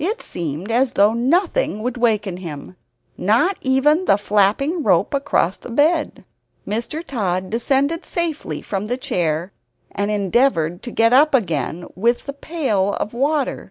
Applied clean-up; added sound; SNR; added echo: none; none; none; none.